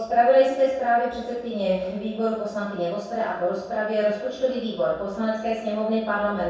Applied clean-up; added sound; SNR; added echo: none; none; none; reverberation time 0.7 s.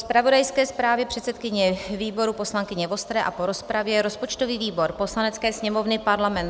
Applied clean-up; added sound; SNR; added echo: none; none; none; none.